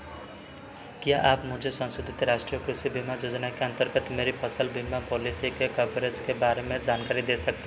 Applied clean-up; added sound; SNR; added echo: none; none; none; none.